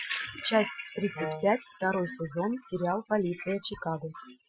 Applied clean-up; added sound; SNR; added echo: classical method Wiener filter.